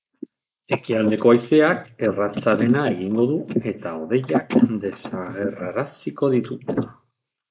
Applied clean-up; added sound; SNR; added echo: neural mask model Resemble Enhance denoiser.